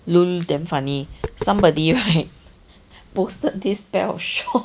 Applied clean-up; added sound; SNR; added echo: none; Tap; 15 dB; none.